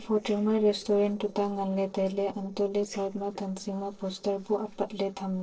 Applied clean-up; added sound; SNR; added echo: neural separator model SepFormer DNS4.